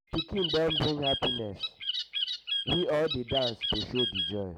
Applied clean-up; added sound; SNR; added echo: none; Bird; 2 dB; none.